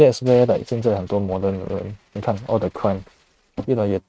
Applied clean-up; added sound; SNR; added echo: neural mask model RNNoise.